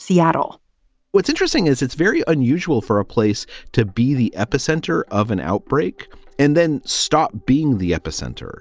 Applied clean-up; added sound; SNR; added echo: none; none; none; none.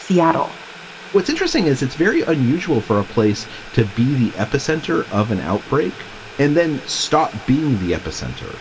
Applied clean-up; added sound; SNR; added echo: none; Boiling; 18 dB; reverberation time 2.7 s.